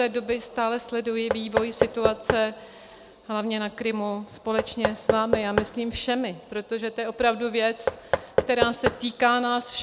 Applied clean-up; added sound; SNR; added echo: none; Knock / Wood; 3 dB; none.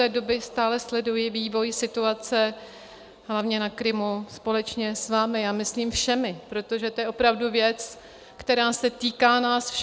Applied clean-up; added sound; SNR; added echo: none; none; none; none.